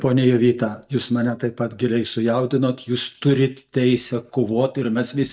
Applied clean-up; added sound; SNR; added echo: neural mask model DeepFilterNet 3.